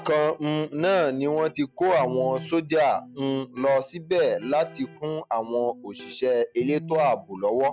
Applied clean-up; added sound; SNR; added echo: none; Electric guitar; 18 dB; none.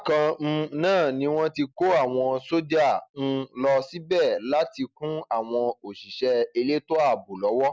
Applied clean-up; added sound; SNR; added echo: none; none; none; none.